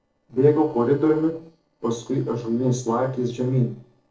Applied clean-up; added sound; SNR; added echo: neural separator model SepFormer DNS4.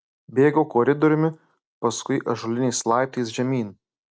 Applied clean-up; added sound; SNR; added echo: none; none; none; none.